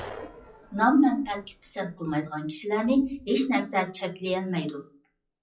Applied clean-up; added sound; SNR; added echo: classical method WPE with log-MMSE.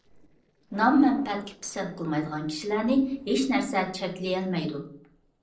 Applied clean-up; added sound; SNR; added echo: neural separator model SepFormer DNS4.